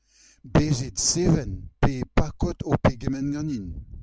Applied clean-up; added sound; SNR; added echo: none; none; none; none.